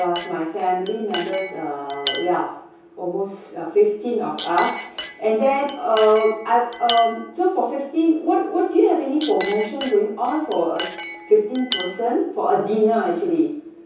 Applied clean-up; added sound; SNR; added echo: none; Chink, clink; 12 dB; reverberation time 0.6 s.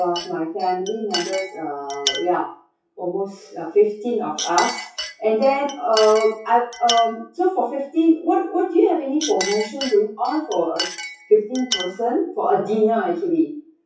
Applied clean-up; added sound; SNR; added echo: classical method WPE with log-MMSE.